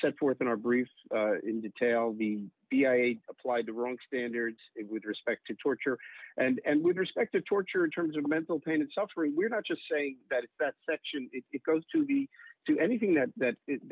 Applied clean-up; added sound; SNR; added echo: none; none; none; none.